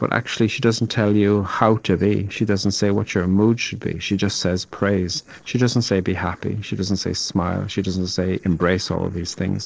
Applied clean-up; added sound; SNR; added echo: neural separator model SepFormer DNS4.